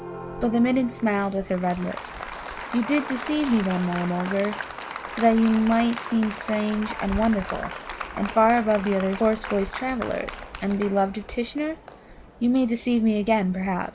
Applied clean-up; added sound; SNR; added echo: none; Applause; 12 dB; none.